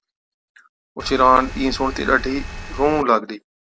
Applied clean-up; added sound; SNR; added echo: none; Engine; 10 dB; none.